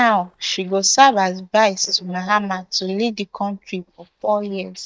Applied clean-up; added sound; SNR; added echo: neural mask model DeepFilterNet 3.